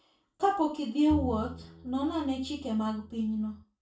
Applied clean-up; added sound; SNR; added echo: none; Bowed string instrument; 12 dB; reverberation time 0.3 s.